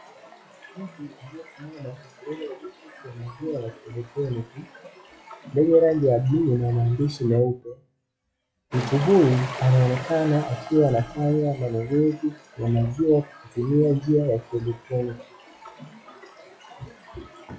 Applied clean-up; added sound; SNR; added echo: classical method log-MMSE.